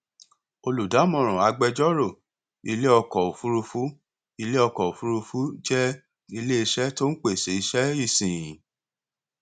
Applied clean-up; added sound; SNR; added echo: none; none; none; none.